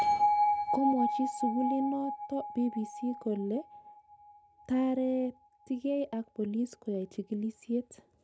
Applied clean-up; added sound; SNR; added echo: none; Bell; 1 dB; none.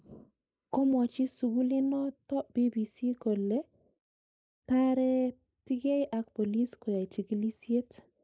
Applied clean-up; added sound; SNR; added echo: neural mask model Resemble Enhance denoiser.